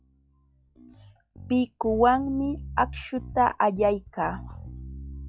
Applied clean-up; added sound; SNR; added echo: classical method log-MMSE.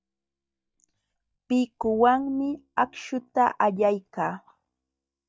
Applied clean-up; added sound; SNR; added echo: neural mask model DeepFilterNet 3.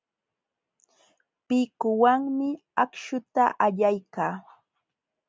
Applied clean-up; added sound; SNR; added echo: none; none; none; none.